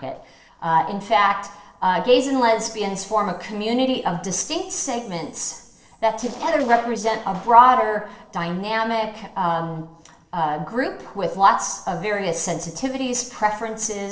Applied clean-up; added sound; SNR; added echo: neural separator model SepFormer DNS4.